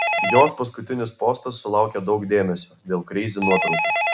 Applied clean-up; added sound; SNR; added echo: none; Telephone; 4 dB; none.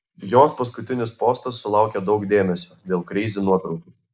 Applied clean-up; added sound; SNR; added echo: neural mask model Resemble Enhance denoiser.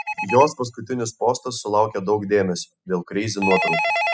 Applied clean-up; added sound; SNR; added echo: classical method spectral subtraction.